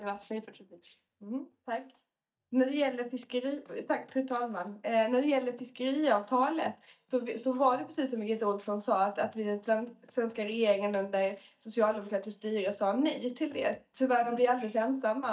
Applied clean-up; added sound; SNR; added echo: neural mask model DeepFilterNet 3.